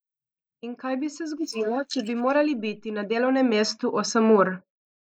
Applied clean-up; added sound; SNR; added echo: neural mask model Resemble Enhance denoiser.